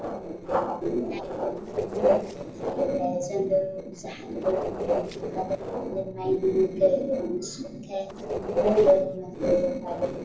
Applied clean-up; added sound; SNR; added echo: neural separator model SepFormer DNS4.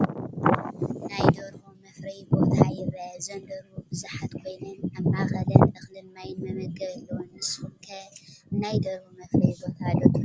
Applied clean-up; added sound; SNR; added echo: none; none; none; none.